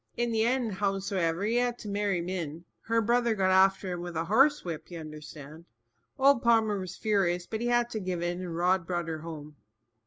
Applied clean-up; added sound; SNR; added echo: none; none; none; none.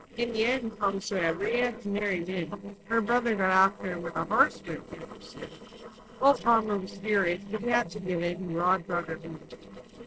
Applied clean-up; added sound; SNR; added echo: neural separator model SepFormer DNS4.